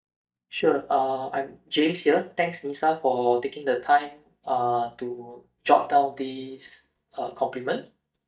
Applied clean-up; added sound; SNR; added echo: neural mask model DeepFilterNet 3.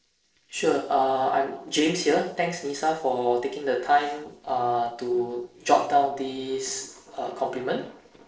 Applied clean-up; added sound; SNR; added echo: neural separator model SepFormer DNS4.